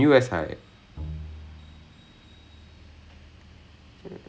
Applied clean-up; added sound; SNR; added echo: none; Bowed string instrument; 14 dB; none.